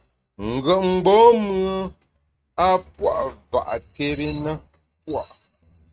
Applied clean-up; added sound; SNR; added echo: neural mask model RNNoise.